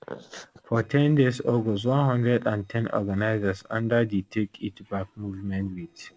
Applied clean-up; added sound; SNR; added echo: neural separator model SepFormer DNS4.